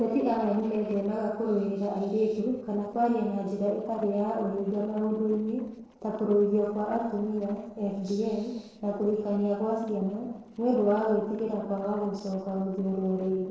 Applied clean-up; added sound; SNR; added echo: neural separator model SepFormer DNS4.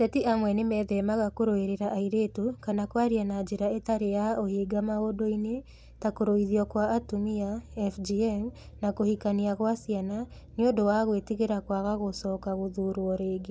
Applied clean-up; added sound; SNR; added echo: none; none; none; none.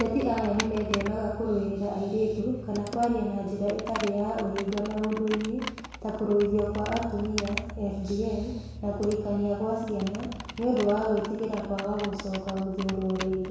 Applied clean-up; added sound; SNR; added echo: none; Computer keyboard; 13 dB; reverberation time 1.1 s.